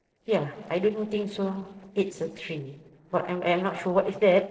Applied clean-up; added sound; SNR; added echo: neural separator model SepFormer DNS4.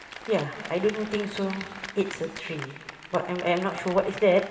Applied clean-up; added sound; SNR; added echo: none; Applause; 13 dB; reverberation time 2.3 s.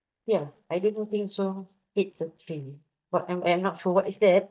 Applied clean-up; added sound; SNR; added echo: neural mask model DeepFilterNet 3.